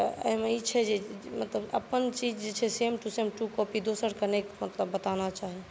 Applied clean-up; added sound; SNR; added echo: none; none; none; none.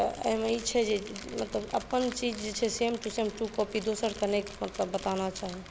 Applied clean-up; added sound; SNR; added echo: none; Crumpling, crinkling; 15 dB; none.